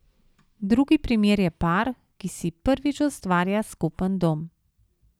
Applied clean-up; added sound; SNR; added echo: none; none; none; none.